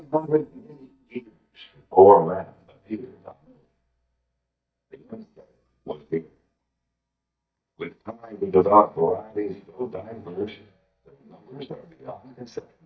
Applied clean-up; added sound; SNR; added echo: neural mask model DeepFilterNet 3.